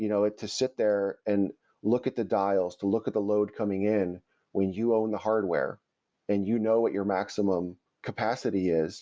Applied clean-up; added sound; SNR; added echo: none; none; none; none.